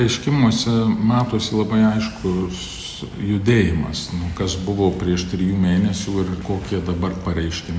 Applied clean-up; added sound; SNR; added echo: none; none; none; none.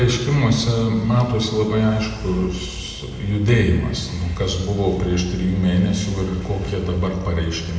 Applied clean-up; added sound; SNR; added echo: none; none; none; reverberation time 1.5 s.